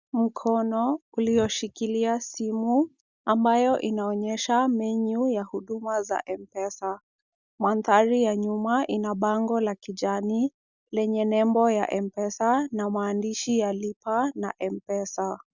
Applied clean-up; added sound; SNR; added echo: none; none; none; none.